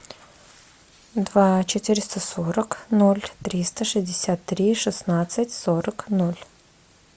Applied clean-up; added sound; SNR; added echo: none; none; none; none.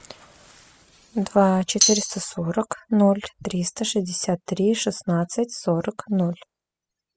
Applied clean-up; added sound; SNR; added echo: classical method spectral subtraction.